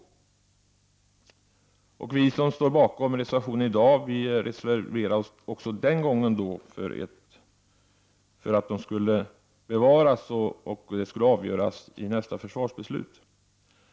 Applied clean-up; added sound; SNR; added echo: none; none; none; none.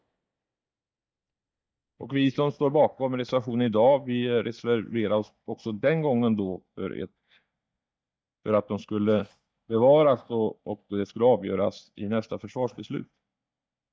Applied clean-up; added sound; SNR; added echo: neural mask model DeepFilterNet 3.